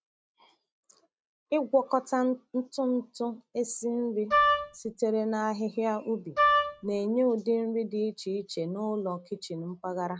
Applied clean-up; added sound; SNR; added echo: neural mask model RNNoise.